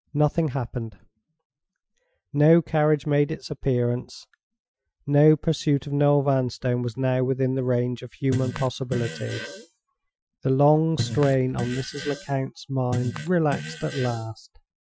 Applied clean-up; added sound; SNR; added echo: classical method Wiener filter.